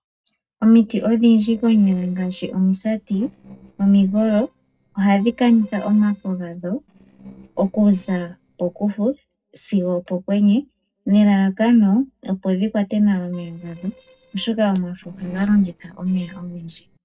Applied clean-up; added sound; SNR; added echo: neural separator model SepFormer DNS4.